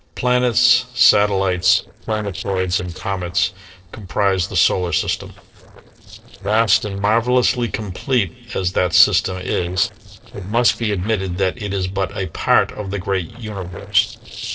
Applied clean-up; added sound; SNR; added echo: neural separator model SepFormer DNS4.